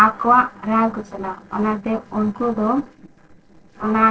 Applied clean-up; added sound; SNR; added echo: neural separator model SepFormer DNS4.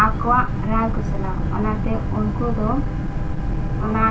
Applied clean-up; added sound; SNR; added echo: none; Boat, Water vehicle; -2 dB; reverberation time 0.2 s.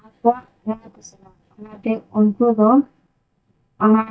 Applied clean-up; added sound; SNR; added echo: neural mask model DeepFilterNet 3.